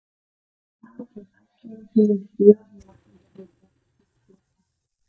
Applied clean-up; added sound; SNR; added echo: neural mask model DeepFilterNet 3.